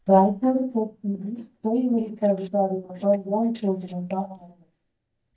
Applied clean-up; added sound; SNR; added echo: neural mask model DeepFilterNet 3.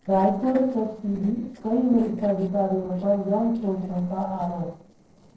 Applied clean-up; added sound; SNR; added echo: neural separator model SepFormer DNS4.